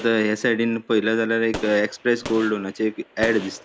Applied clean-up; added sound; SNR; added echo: none; Gunshot, gunfire; 16 dB; none.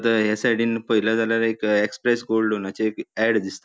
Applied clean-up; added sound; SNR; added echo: none; none; none; none.